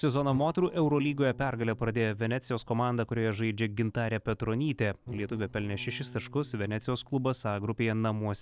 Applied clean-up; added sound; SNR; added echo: neural separator model SepFormer DNS4.